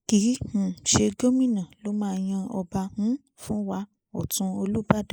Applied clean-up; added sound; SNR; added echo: neural mask model Resemble Enhance denoiser.